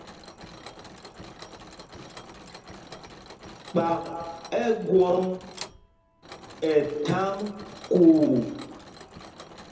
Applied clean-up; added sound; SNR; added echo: none; Mechanisms; 17 dB; reverberation time 0.6 s.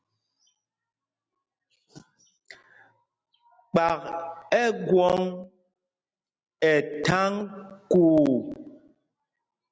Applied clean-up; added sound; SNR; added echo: none; none; none; none.